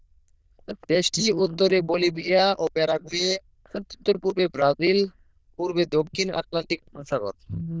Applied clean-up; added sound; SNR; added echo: neural diffusion model UNIVERSE++.